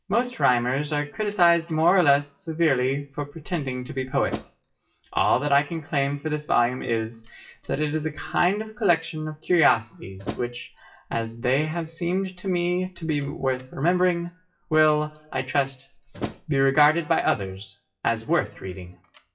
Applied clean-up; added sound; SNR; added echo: classical method WPE with log-MMSE.